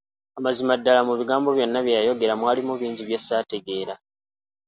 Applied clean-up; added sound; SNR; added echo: none; none; none; none.